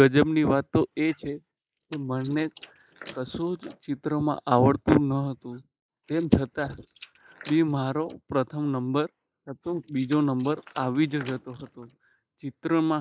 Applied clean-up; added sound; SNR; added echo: neural mask model Resemble Enhance denoiser.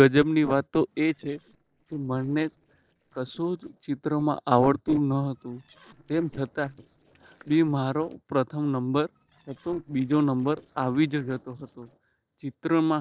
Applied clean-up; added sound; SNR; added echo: neural separator model SepFormer DNS4.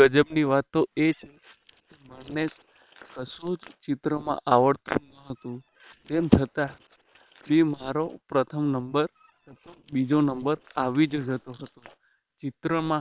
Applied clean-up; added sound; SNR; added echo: neural separator model SepFormer WHAM!.